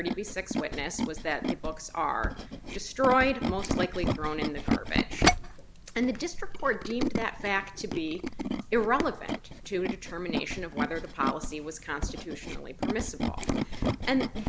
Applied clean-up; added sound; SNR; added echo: none; Tools; 1 dB; none.